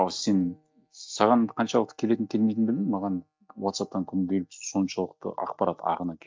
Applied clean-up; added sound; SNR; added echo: neural mask model DeepFilterNet 3.